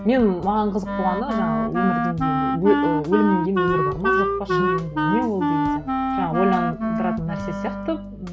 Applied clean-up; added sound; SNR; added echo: none; Wind instrument, woodwind instrument; 0 dB; none.